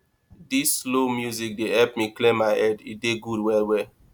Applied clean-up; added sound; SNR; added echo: none; none; none; none.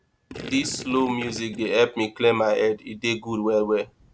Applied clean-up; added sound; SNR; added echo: none; Gurgling; 13 dB; none.